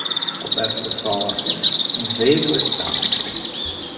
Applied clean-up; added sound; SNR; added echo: none; Bird; -3 dB; reverberation time 1.0 s.